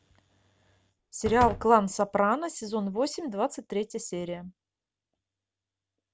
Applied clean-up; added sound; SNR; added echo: none; Slam; 12 dB; none.